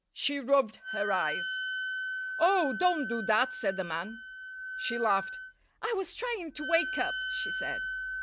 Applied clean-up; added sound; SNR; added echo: none; Wind instrument, woodwind instrument; 5 dB; none.